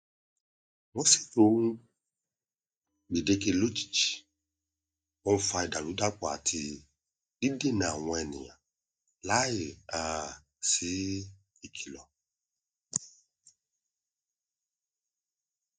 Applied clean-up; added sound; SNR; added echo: neural mask model DeepFilterNet 3.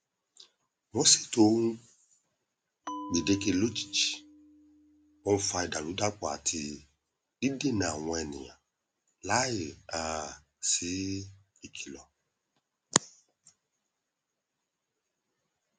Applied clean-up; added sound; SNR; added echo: none; Bell; 14 dB; none.